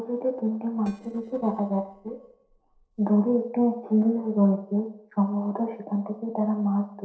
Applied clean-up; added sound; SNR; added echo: neural separator model SepFormer DNS4.